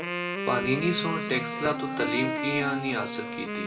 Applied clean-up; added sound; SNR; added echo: none; Wind instrument, woodwind instrument; 2 dB; reverberation time 1.7 s.